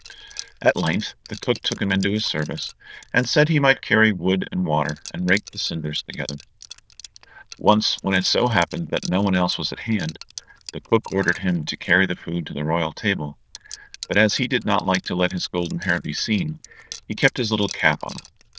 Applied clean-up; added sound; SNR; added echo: neural diffusion model UNIVERSE++.